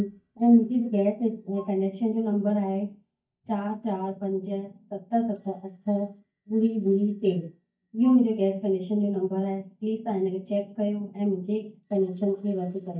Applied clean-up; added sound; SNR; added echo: neural mask model DeepFilterNet 3.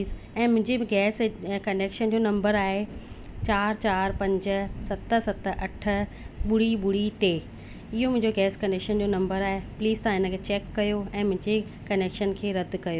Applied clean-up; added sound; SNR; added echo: none; none; none; none.